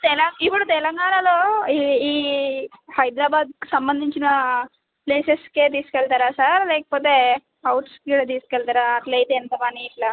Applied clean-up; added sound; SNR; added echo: none; none; none; none.